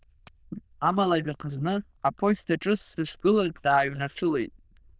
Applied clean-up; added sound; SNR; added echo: neural diffusion model UNIVERSE++.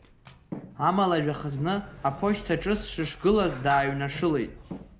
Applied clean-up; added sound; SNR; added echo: none; Sliding door; 15 dB; none.